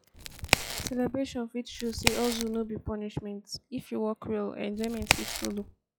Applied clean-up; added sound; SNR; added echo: classical method log-MMSE.